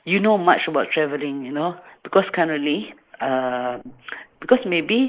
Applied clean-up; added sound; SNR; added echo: neural mask model Resemble Enhance denoiser.